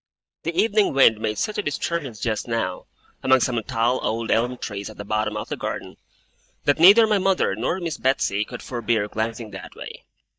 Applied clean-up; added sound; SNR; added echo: neural mask model DeepFilterNet 3.